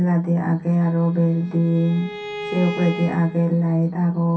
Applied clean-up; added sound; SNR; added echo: none; Bowed string instrument; 14 dB; reverberation time 0.3 s.